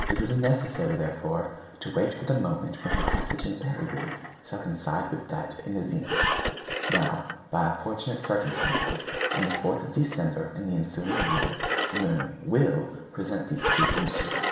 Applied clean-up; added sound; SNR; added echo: none; Engine; 2 dB; reverberation time 1.1 s.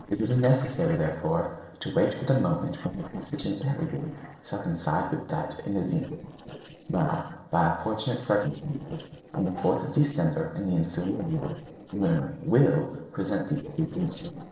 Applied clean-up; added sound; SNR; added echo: neural separator model SepFormer DNS4.